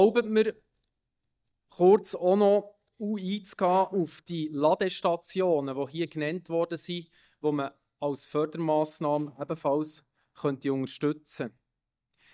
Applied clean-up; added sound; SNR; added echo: neural mask model DeepFilterNet 3.